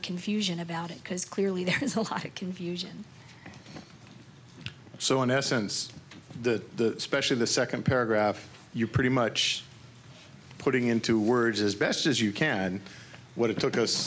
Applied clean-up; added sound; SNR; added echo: none; none; none; none.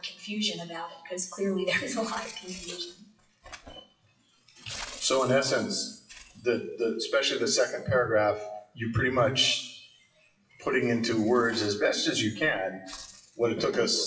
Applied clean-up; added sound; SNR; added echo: classical method WPE with log-MMSE.